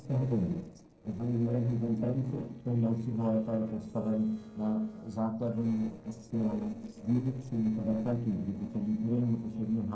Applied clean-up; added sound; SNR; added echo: neural separator model SepFormer DNS4.